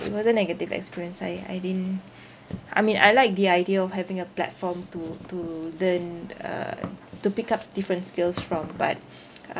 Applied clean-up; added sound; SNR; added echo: none; none; none; none.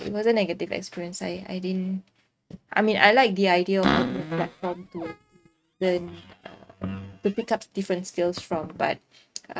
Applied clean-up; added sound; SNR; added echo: neural mask model RNNoise.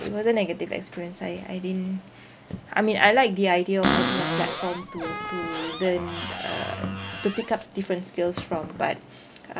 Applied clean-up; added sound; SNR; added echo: none; Cupboard open or close; 3 dB; none.